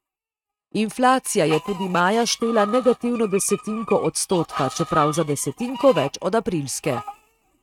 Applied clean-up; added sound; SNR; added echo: neural mask model RNNoise.